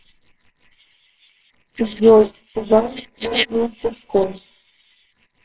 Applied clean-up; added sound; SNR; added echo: neural separator model SepFormer WHAMR!.